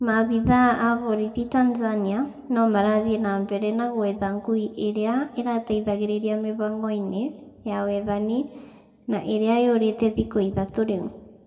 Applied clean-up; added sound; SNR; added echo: none; none; none; reverberation time 1.0 s.